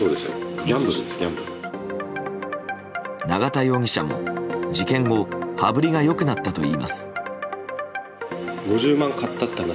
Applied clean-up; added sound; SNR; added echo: none; none; none; none.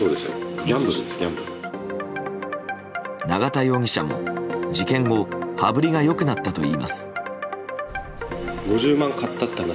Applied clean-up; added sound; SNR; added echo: none; Sliding door; 15 dB; none.